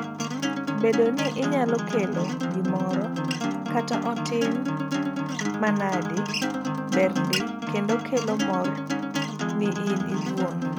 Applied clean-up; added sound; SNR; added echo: none; Acoustic guitar; 0 dB; none.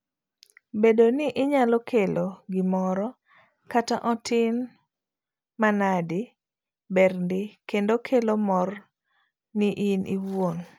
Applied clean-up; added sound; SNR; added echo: none; none; none; none.